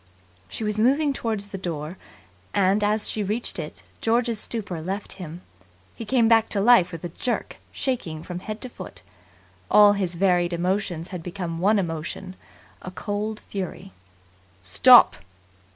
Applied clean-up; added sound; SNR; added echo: none; none; none; none.